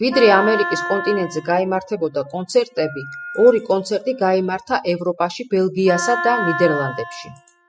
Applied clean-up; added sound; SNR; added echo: classical method spectral subtraction.